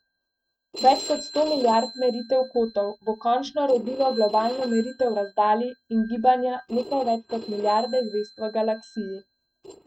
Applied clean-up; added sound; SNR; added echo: neural mask model RNNoise.